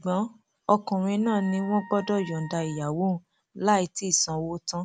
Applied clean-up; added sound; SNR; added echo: none; Wind instrument, woodwind instrument; 19 dB; none.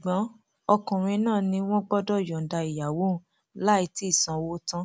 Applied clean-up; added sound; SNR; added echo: none; none; none; none.